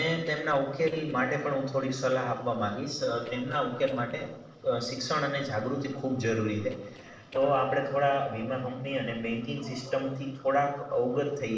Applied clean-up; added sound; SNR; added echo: neural separator model SepFormer DNS4.